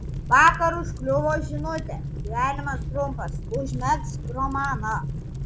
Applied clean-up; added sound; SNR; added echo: none; Fire; 5 dB; none.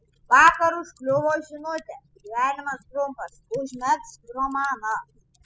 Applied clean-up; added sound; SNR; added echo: classical method spectral subtraction.